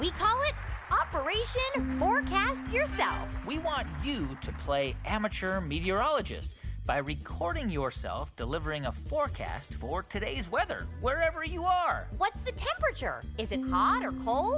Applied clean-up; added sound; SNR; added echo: none; Piano; 12 dB; none.